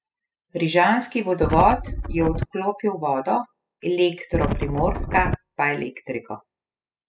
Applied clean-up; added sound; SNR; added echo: classical method spectral subtraction.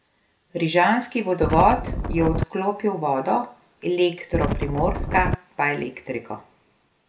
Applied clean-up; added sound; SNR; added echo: none; Wind; 1 dB; none.